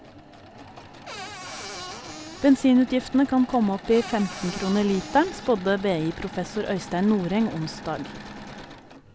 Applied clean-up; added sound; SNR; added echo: none; Cupboard open or close / Door + Engine / Mechanisms; 14 dB; none.